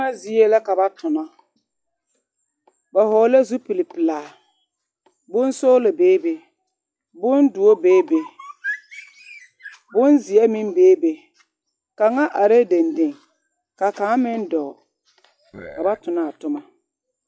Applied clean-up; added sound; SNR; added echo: classical method log-MMSE.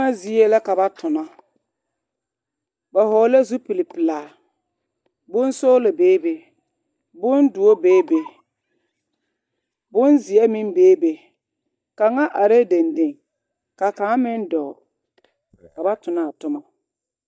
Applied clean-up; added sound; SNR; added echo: neural mask model DeepFilterNet 3.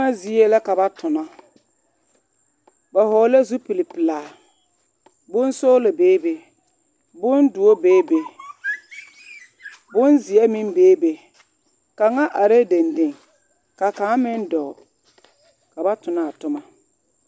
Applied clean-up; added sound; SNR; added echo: none; none; none; none.